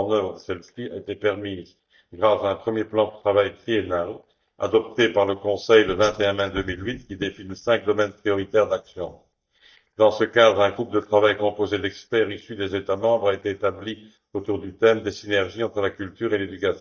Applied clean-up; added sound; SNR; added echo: neural mask model DeepFilterNet 3.